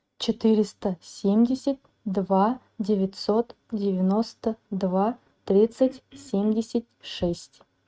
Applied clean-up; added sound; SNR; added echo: neural mask model RNNoise.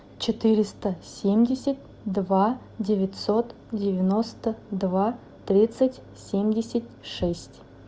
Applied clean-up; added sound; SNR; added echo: none; none; none; none.